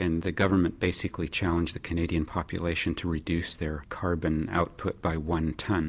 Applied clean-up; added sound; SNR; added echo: none; none; none; none.